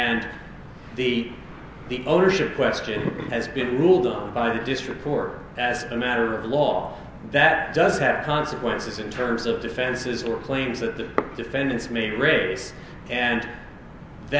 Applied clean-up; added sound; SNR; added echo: none; none; none; none.